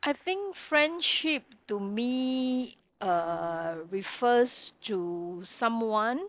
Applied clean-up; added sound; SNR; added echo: neural separator model SepFormer DNS4.